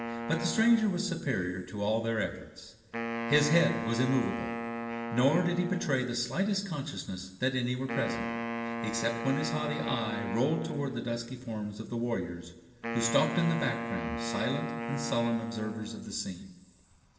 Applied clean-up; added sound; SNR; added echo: none; Wind instrument, woodwind instrument; 6 dB; reverberation time 1.7 s.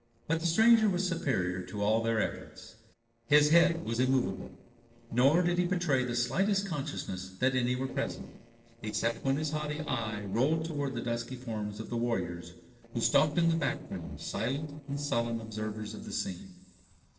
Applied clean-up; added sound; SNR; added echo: neural separator model SepFormer DNS4.